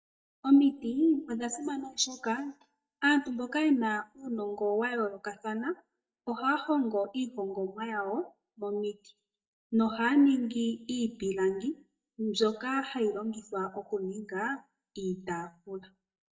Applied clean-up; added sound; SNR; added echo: neural mask model DeepFilterNet 3.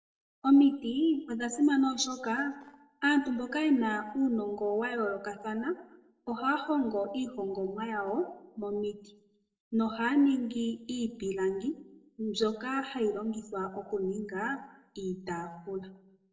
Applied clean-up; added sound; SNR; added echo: neural separator model SepFormer DNS4.